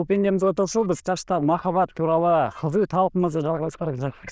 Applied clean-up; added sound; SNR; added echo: neural diffusion model UNIVERSE++.